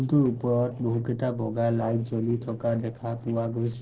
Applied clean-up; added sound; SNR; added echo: neural separator model SepFormer DNS4.